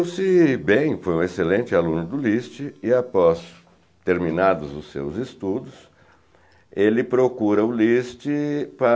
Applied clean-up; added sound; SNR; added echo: none; none; none; none.